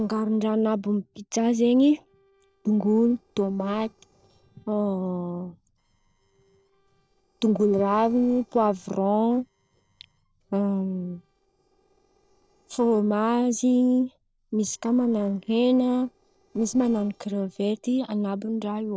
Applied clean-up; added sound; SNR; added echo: neural separator model SepFormer DNS4.